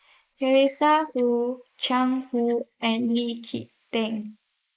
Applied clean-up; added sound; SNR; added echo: neural mask model Resemble Enhance denoiser.